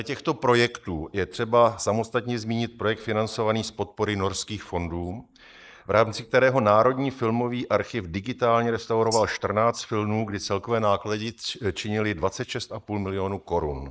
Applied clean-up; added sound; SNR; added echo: neural mask model Resemble Enhance denoiser.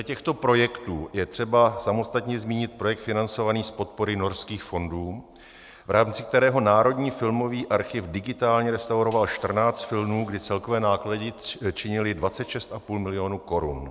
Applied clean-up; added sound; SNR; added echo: none; Tambourine; 10 dB; none.